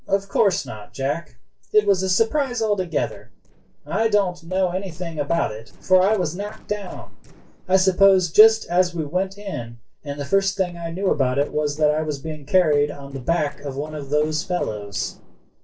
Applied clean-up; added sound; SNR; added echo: neural separator model SepFormer DNS4.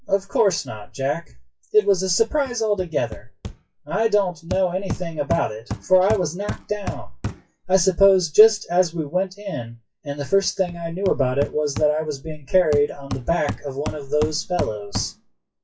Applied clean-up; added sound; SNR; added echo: classical method WPE with log-MMSE.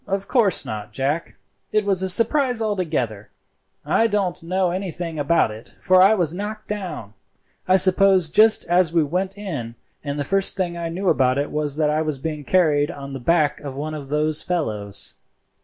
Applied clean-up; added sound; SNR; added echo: none; none; none; none.